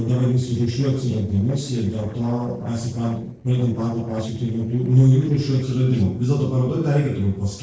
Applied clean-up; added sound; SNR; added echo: neural separator model SepFormer DNS4.